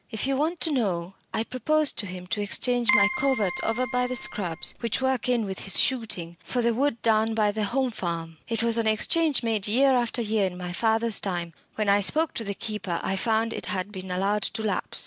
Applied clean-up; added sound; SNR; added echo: none; Keyboard (musical); 5 dB; none.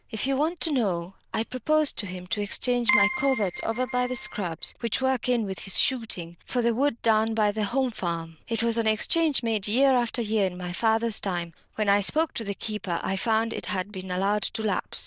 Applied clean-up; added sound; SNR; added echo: neural diffusion model UNIVERSE++.